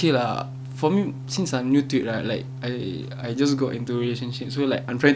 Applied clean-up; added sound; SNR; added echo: none; Organ; 10 dB; none.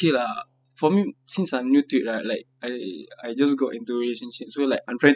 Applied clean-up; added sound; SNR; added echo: classical method spectral subtraction.